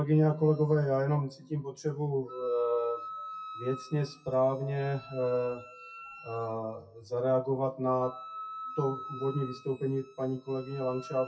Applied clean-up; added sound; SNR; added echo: classical method WPE with log-MMSE.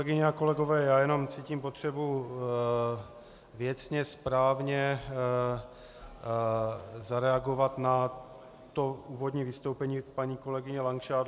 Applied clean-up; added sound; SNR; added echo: none; none; none; none.